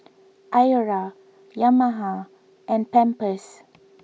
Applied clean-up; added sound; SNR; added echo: none; none; none; none.